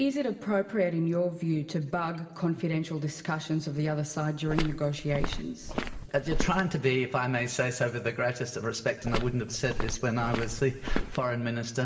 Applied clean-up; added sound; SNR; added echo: none; Walk, footsteps; 3 dB; reverberation time 2.5 s.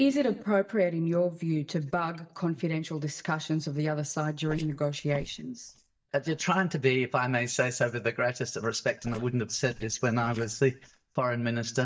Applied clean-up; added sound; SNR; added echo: neural mask model DeepFilterNet 3.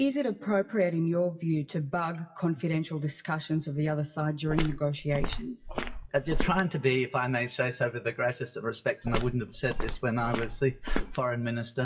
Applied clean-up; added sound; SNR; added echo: classical method WPE with log-MMSE.